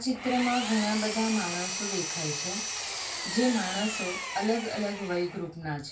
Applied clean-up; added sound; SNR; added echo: none; Engine; 5 dB; reverberation time 0.3 s.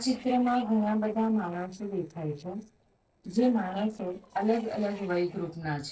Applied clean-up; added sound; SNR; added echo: neural separator model SepFormer DNS4.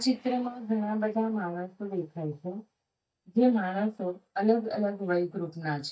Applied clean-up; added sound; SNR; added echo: neural mask model DeepFilterNet 3.